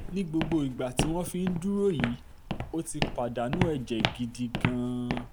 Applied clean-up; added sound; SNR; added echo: none; Walk, footsteps; 3 dB; none.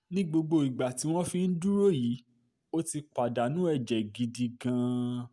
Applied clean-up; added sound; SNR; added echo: none; none; none; none.